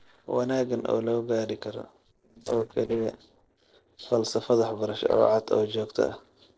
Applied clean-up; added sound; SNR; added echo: neural separator model SepFormer DNS4.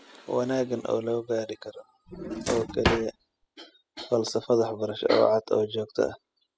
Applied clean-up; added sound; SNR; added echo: classical method spectral subtraction.